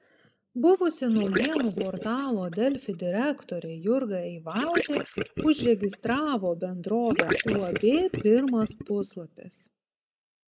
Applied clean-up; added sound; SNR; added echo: neural mask model Resemble Enhance denoiser.